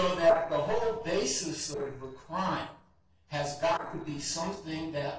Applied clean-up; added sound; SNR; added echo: neural separator model SepFormer DNS4.